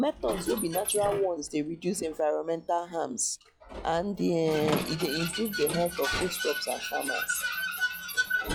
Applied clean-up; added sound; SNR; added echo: classical method log-MMSE.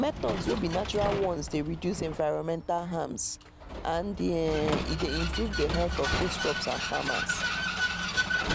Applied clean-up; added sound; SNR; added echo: none; Vehicle; 1 dB; none.